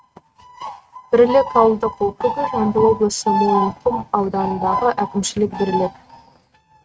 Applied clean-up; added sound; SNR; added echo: neural mask model RNNoise.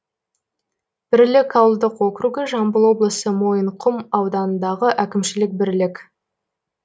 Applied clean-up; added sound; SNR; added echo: none; none; none; none.